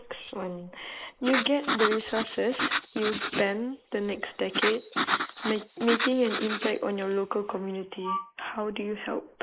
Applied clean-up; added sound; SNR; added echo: neural mask model Resemble Enhance denoiser.